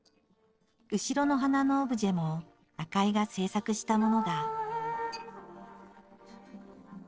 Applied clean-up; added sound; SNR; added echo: neural separator model SepFormer DNS4.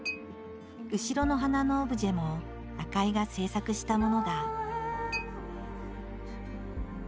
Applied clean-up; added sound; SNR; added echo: none; Chink, clink; 17 dB; none.